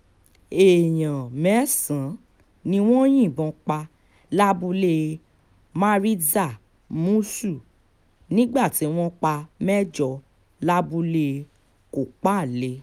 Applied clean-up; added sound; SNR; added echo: none; none; none; none.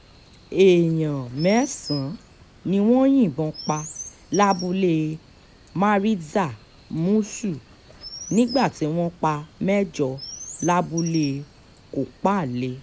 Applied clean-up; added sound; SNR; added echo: none; Chirp, tweet; 18 dB; none.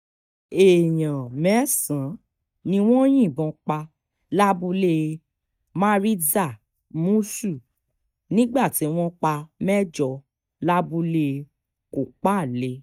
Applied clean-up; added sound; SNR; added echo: neural mask model DeepFilterNet 3.